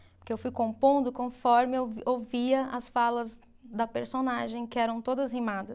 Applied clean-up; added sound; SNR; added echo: none; none; none; none.